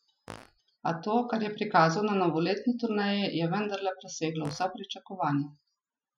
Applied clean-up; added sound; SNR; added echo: classical method Wiener filter.